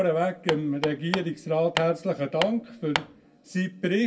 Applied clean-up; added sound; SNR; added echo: none; Hammer; 8 dB; reverberation time 0.1 s.